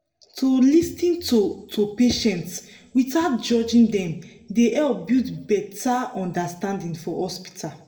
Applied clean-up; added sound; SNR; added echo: none; none; none; reverberation time 0.6 s.